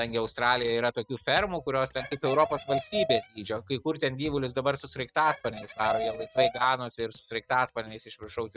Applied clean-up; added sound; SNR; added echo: neural mask model RNNoise.